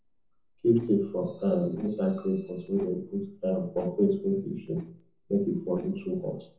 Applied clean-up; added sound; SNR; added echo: neural separator model SepFormer DNS4.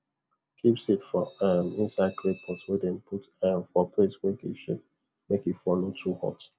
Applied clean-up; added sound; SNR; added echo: none; none; none; none.